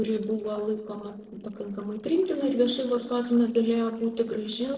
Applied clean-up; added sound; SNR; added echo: neural separator model SepFormer DNS4.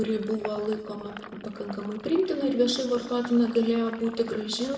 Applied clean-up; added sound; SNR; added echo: none; Sink (filling or washing); 17 dB; reverberation time 1.9 s.